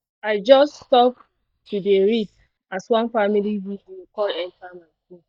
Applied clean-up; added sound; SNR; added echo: neural mask model DeepFilterNet 3.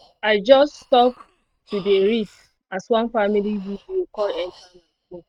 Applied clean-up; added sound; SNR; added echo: neural mask model RNNoise.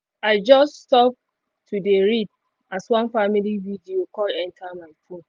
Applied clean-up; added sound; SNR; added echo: none; none; none; none.